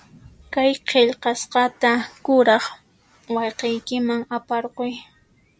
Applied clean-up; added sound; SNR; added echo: none; none; none; none.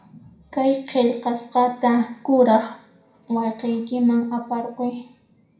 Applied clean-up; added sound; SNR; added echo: none; none; none; reverberation time 0.5 s.